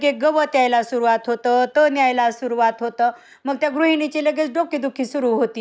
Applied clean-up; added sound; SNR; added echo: none; none; none; none.